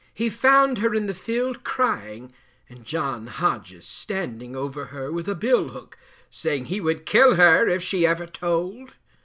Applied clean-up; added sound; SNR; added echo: none; none; none; none.